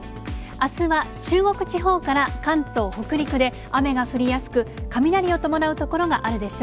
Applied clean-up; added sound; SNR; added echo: none; none; none; none.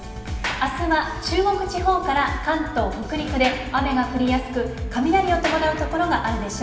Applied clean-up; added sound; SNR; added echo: none; Sliding door; 15 dB; reverberation time 1.4 s.